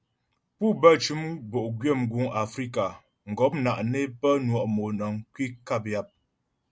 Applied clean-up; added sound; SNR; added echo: none; none; none; none.